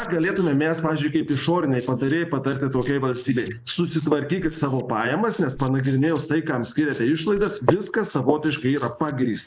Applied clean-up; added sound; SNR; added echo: neural mask model Resemble Enhance denoiser.